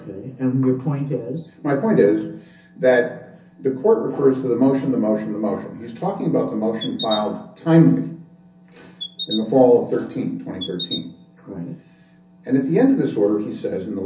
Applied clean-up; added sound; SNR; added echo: none; Chirp, tweet; 11 dB; reverberation time 0.3 s.